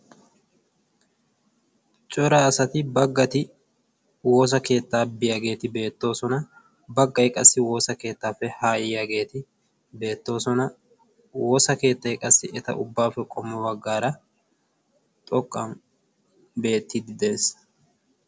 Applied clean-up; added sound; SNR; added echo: none; none; none; none.